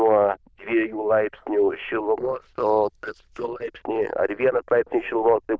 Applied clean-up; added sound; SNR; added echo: neural diffusion model UNIVERSE++.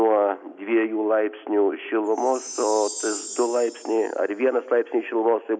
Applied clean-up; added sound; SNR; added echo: none; Chime; 16 dB; none.